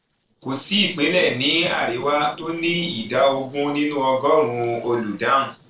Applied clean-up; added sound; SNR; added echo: neural separator model SepFormer DNS4.